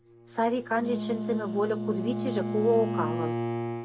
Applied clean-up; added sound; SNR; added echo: none; Wind instrument, woodwind instrument + Bowed string instrument; 2 dB; none.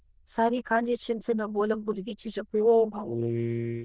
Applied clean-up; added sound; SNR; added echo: neural diffusion model UNIVERSE++.